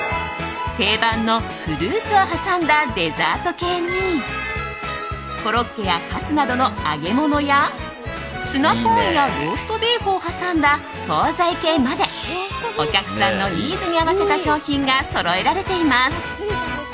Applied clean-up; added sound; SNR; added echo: none; none; none; none.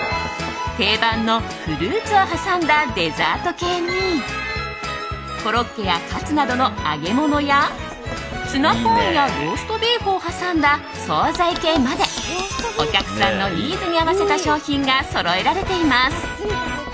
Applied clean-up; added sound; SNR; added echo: none; Knock; 18 dB; none.